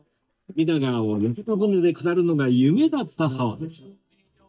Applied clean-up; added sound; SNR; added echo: neural mask model DeepFilterNet 3.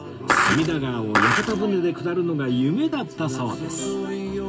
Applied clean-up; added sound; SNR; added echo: none; Skateboard; -2 dB; reverberation time 2.5 s.